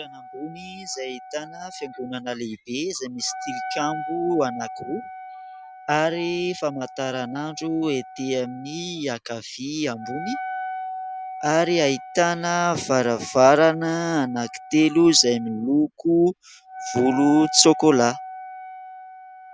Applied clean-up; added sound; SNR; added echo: none; Wind instrument, woodwind instrument; 13 dB; none.